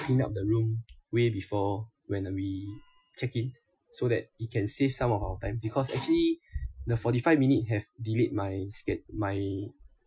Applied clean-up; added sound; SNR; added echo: classical method Wiener filter.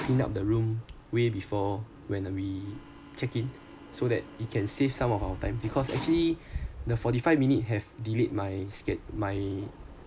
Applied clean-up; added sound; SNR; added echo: none; Sliding door + Organ; 18 dB; none.